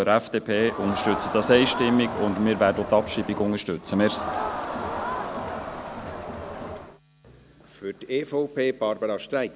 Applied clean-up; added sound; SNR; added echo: none; Crowd; 6 dB; none.